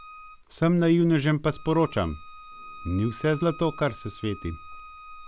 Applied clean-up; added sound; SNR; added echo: none; Bowed string instrument; 20 dB; none.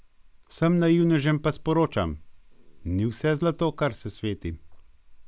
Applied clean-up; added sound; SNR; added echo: none; none; none; none.